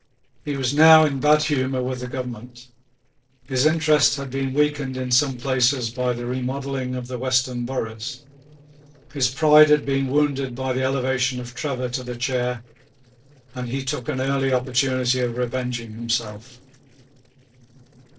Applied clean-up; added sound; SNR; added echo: neural separator model SepFormer DNS4.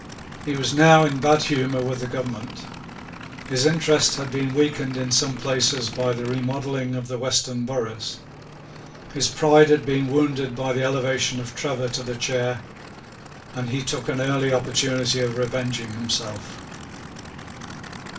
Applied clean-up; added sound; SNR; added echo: none; Idling / Aircraft; 15 dB; reverberation time 0.2 s.